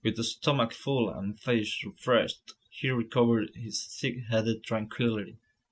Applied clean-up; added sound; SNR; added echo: none; none; none; none.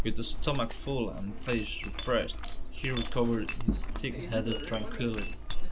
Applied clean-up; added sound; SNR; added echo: none; Chink, clink; -3 dB; none.